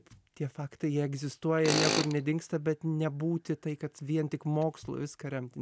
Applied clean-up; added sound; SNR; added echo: none; Tools; 5 dB; none.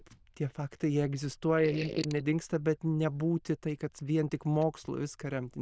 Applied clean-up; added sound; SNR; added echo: neural diffusion model UNIVERSE++.